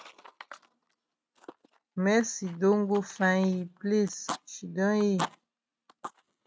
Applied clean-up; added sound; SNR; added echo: neural mask model RNNoise.